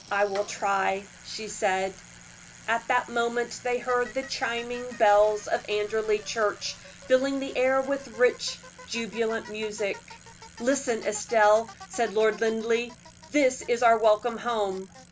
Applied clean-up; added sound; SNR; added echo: none; Bicycle; 20 dB; none.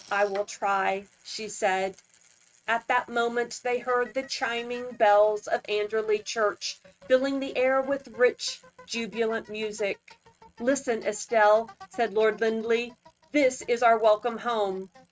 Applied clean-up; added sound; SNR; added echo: neural mask model RNNoise.